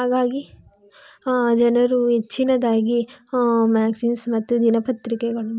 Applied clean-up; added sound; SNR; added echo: none; none; none; none.